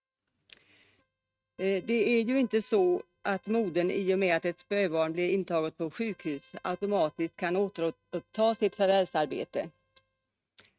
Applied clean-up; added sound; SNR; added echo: neural mask model RNNoise.